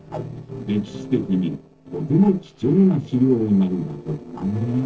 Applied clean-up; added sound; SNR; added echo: neural separator model SepFormer DNS4.